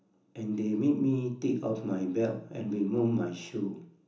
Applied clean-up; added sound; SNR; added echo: none; none; none; reverberation time 0.7 s.